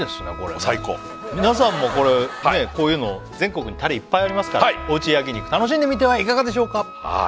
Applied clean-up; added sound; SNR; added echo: none; Wind instrument, woodwind instrument + Electric guitar; 16 dB; none.